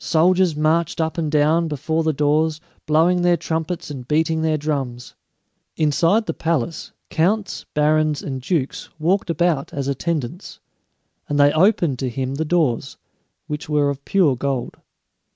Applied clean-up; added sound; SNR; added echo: none; none; none; none.